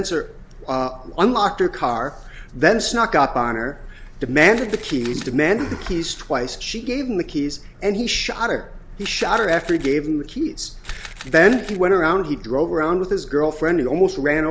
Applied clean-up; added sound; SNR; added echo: none; Camera; 19 dB; none.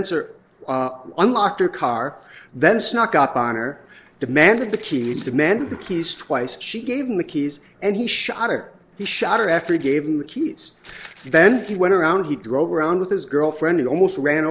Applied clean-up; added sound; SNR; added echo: neural separator model SepFormer DNS4.